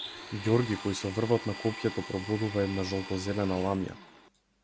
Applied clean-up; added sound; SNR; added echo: none; Domestic sounds, home sounds; 12 dB; none.